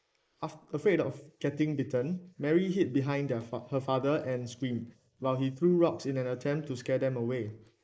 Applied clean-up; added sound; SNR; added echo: neural mask model Resemble Enhance denoiser.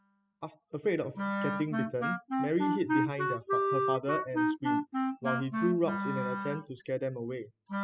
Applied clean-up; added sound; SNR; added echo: classical method spectral subtraction.